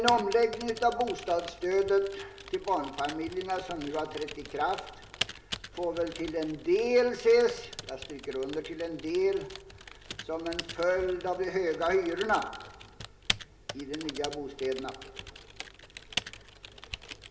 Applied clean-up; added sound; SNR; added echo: none; Typing; 12 dB; reverberation time 0.5 s.